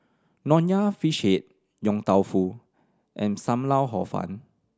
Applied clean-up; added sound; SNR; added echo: none; none; none; none.